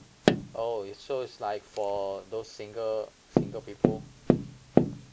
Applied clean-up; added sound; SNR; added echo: none; Tap; -5 dB; none.